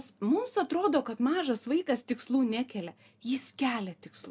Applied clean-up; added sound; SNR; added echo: none; none; none; none.